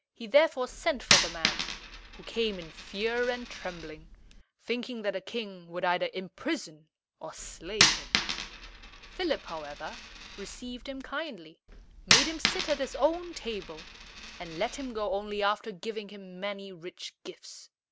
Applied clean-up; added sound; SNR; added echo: none; Coin (dropping); -1 dB; none.